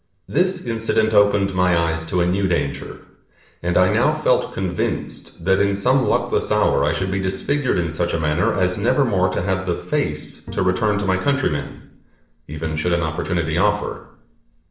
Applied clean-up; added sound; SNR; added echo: neural separator model SepFormer DNS4.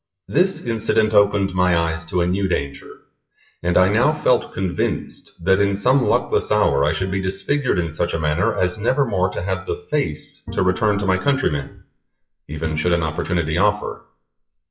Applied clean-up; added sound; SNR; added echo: classical method WPE with log-MMSE.